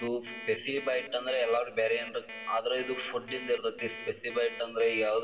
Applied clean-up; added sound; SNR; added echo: none; Alarm; 12 dB; reverberation time 1.8 s.